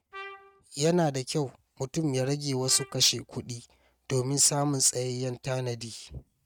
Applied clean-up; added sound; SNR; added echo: neural mask model RNNoise.